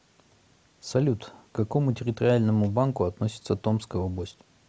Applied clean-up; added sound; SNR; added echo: none; none; none; none.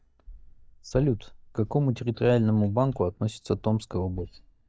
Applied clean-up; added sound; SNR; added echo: neural mask model DeepFilterNet 3.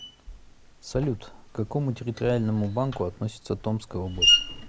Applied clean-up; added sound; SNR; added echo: none; Screech; 1 dB; none.